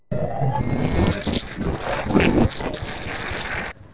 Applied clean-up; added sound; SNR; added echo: neural separator model SepFormer DNS4.